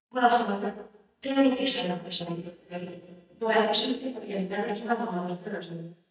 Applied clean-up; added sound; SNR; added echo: neural mask model DeepFilterNet 3.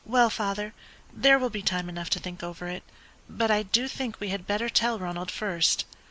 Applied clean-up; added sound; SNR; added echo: none; none; none; none.